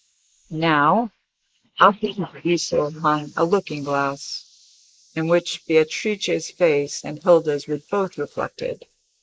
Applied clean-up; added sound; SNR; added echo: neural mask model Resemble Enhance denoiser.